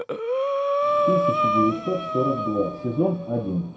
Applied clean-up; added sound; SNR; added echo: none; Breathing; -2 dB; reverberation time 0.4 s.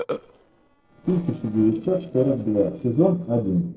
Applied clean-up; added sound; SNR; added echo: neural separator model SepFormer DNS4.